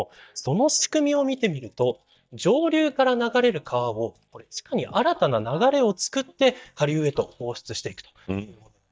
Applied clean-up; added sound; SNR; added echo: neural mask model DeepFilterNet 3.